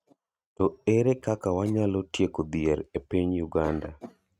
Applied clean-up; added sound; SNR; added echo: neural mask model RNNoise.